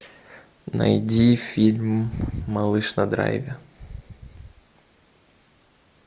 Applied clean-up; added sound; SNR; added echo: none; none; none; none.